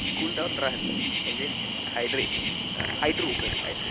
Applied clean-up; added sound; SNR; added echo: none; Cricket; -4 dB; none.